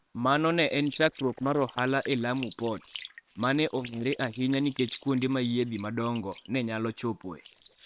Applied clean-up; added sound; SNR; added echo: neural separator model SepFormer WHAM!.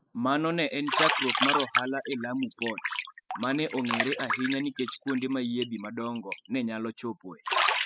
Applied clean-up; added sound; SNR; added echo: classical method spectral subtraction.